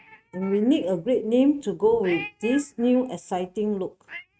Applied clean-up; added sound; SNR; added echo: neural mask model RNNoise.